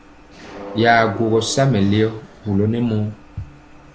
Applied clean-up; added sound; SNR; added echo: none; Mechanisms; 17 dB; none.